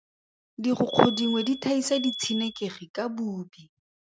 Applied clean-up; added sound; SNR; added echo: none; Alarm; 9 dB; none.